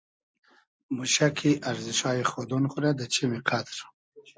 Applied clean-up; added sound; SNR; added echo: none; none; none; none.